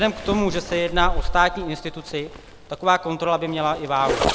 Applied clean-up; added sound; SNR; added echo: none; Zipper (clothing); 5 dB; none.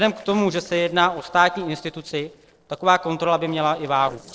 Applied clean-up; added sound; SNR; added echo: neural separator model SepFormer DNS4.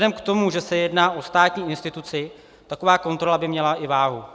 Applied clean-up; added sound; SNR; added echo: none; none; none; none.